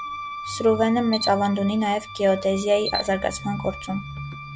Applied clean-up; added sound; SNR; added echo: none; Wind instrument, woodwind instrument + Camera; 12 dB; none.